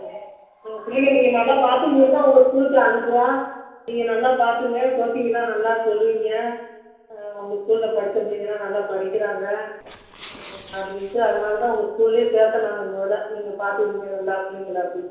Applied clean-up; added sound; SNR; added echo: neural separator model SepFormer DNS4.